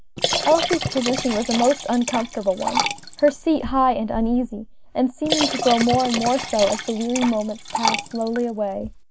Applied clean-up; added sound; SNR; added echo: none; Liquid; 5 dB; none.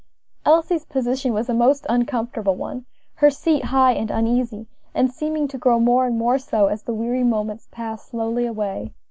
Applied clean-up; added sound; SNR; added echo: none; none; none; none.